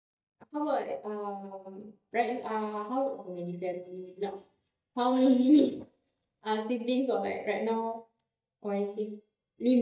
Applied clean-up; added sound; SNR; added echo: neural mask model DeepFilterNet 3.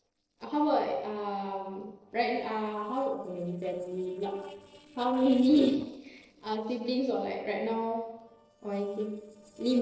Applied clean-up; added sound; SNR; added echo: neural separator model SepFormer DNS4.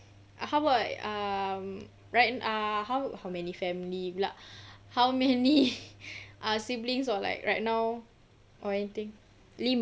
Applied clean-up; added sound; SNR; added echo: none; none; none; none.